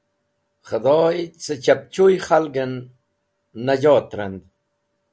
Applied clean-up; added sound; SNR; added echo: none; none; none; none.